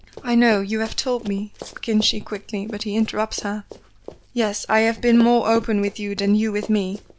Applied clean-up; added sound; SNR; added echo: none; Run; 19 dB; none.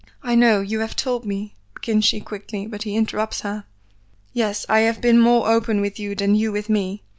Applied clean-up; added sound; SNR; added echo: none; none; none; none.